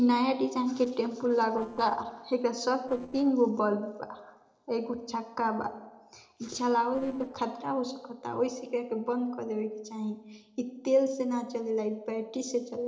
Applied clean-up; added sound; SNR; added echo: neural separator model SepFormer DNS4.